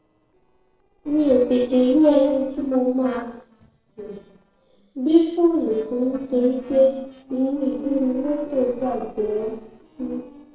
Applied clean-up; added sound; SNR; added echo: neural separator model SepFormer DNS4.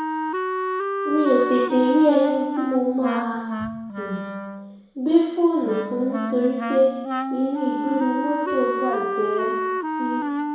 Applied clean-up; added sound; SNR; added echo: none; Wind instrument, woodwind instrument; 3 dB; reverberation time 1.1 s.